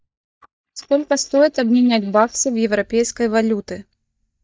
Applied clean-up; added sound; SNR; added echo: neural mask model DeepFilterNet 3.